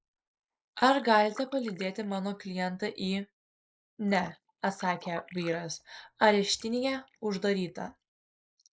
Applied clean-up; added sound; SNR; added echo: neural mask model Resemble Enhance denoiser.